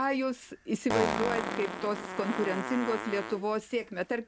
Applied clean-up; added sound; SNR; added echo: none; Fart; 4 dB; none.